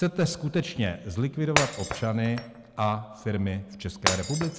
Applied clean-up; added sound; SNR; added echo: none; Shatter; 6 dB; none.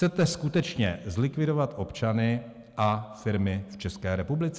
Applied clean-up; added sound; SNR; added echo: none; none; none; none.